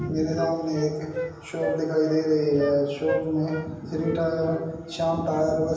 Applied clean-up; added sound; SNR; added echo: none; Wind instrument, woodwind instrument; 10 dB; reverberation time 1.0 s.